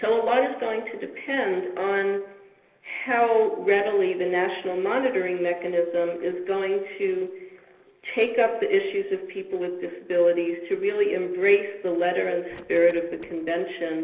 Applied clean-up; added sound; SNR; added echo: neural separator model SepFormer DNS4.